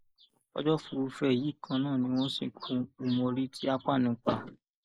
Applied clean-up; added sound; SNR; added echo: neural mask model Resemble Enhance denoiser.